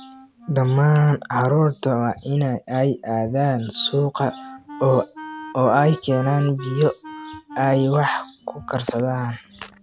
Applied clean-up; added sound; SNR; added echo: none; Wind instrument, woodwind instrument; 18 dB; none.